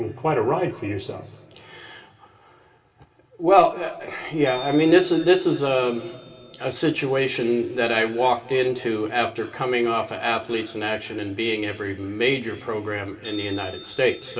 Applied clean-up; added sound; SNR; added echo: none; Bell; 18 dB; reverberation time 2.7 s.